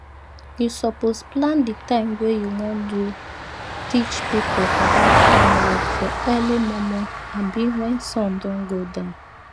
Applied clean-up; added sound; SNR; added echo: none; Vehicle; 0 dB; none.